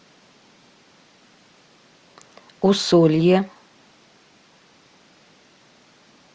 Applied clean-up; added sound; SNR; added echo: none; none; none; none.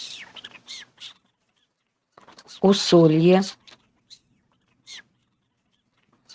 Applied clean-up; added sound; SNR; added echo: neural mask model RNNoise.